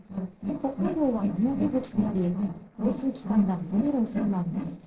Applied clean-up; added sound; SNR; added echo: neural separator model SepFormer DNS4.